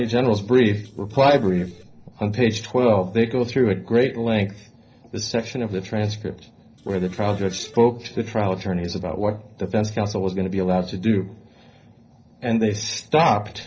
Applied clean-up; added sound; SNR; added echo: neural separator model SepFormer DNS4.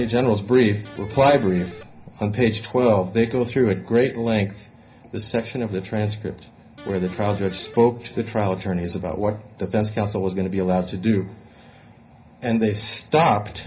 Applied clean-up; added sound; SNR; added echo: none; Electric guitar; 18 dB; reverberation time 0.5 s.